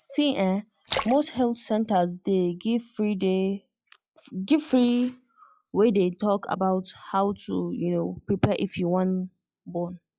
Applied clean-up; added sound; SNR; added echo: classical method log-MMSE.